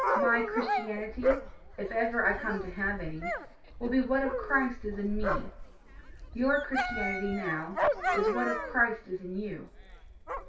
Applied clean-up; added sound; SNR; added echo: none; Dog; 1 dB; reverberation time 0.3 s.